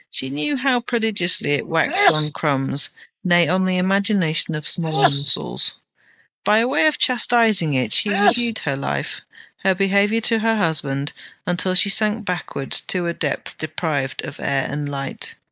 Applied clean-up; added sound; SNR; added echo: neural mask model Resemble Enhance denoiser.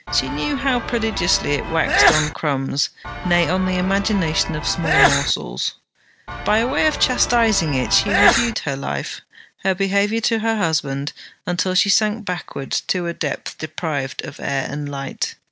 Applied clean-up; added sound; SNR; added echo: none; Sneeze / Church bell; 1 dB; none.